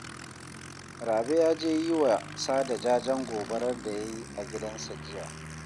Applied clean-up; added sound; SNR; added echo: none; Aircraft; 12 dB; none.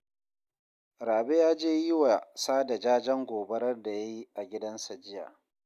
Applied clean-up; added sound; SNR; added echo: none; none; none; none.